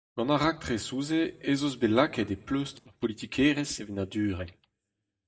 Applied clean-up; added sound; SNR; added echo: neural mask model DeepFilterNet 3.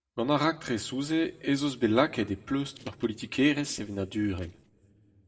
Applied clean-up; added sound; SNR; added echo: neural separator model SepFormer DNS4.